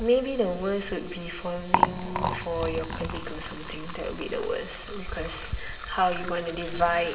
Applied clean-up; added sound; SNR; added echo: none; Liquid; 4 dB; reverberation time 2.9 s.